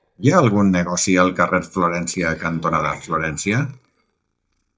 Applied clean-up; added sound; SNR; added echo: neural mask model DeepFilterNet 3.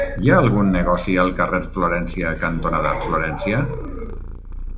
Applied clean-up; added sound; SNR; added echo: none; Purr; 9 dB; reverberation time 0.3 s.